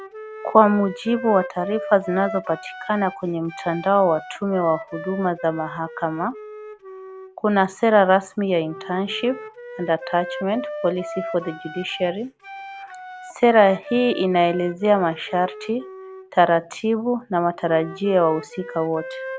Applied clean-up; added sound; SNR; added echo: none; Wind instrument, woodwind instrument; 14 dB; none.